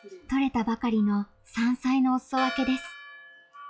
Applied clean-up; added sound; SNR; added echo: classical method log-MMSE.